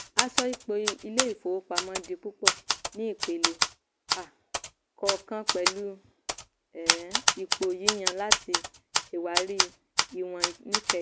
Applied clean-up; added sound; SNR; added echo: none; Typewriter; -5 dB; none.